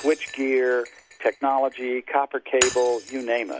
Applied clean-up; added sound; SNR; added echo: none; Shatter; 11 dB; none.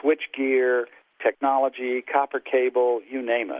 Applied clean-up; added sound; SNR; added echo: none; none; none; none.